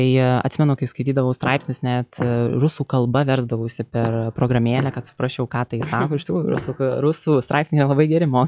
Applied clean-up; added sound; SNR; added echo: classical method log-MMSE.